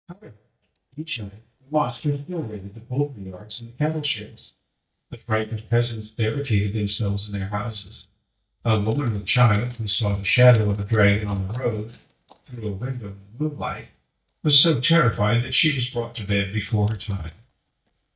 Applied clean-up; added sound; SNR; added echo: neural mask model DeepFilterNet 3.